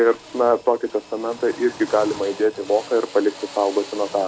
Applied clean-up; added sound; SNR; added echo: none; Drill; 18 dB; none.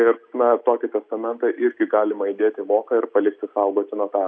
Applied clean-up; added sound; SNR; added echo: none; none; none; none.